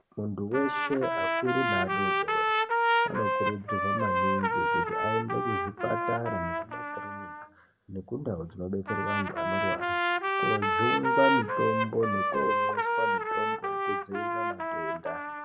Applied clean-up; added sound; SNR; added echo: none; Trumpet; -4 dB; reverberation time 1.3 s.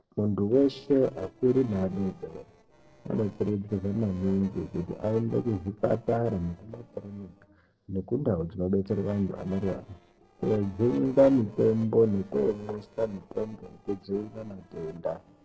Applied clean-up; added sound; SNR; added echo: neural separator model SepFormer DNS4.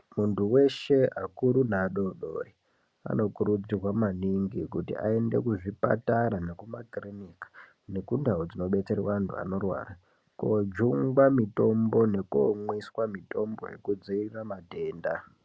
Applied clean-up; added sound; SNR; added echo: none; none; none; none.